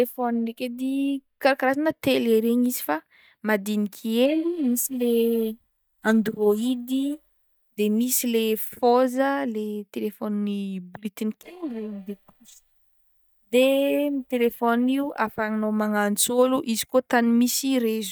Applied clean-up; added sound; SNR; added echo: neural mask model DeepFilterNet 3.